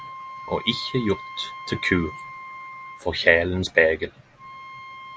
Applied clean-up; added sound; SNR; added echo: none; Wind instrument, woodwind instrument; 14 dB; none.